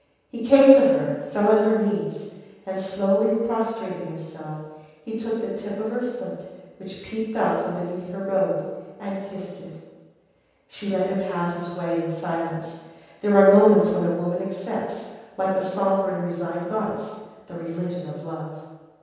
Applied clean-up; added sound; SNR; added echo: none; none; none; reverberation time 1.2 s.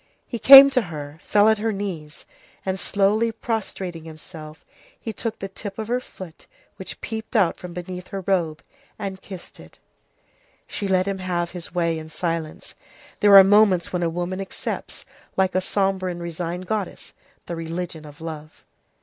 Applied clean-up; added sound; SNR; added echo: none; none; none; none.